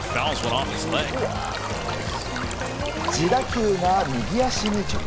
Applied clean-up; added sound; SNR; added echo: none; Stream; 7 dB; none.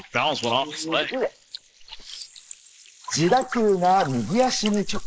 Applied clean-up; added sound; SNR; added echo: neural mask model Resemble Enhance denoiser.